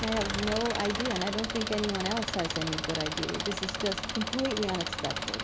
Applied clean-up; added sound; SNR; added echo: none; Engine; 1 dB; none.